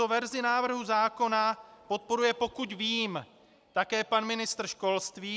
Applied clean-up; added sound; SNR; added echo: none; none; none; none.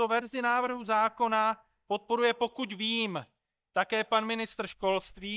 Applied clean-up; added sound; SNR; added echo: neural mask model DeepFilterNet 3.